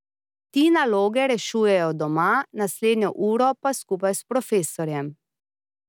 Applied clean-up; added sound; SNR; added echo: none; none; none; none.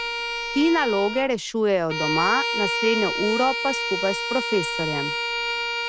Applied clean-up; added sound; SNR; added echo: none; Bowed string instrument; 3 dB; none.